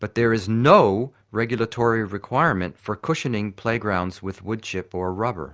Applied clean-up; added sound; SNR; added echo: none; none; none; none.